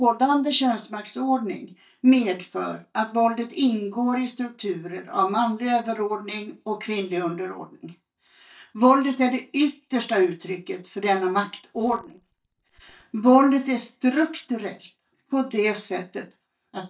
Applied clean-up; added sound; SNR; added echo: neural mask model DeepFilterNet 3.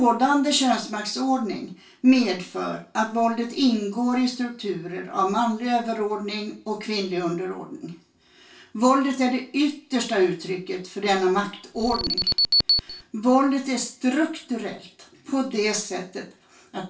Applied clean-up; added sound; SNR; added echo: none; Alarm; -1 dB; reverberation time 0.2 s.